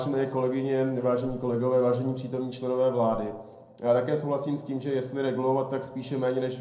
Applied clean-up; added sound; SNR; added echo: neural separator model SepFormer DNS4.